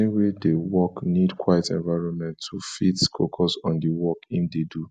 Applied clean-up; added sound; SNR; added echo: none; none; none; none.